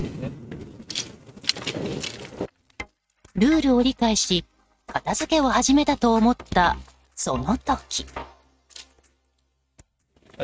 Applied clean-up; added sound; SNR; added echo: neural mask model RNNoise.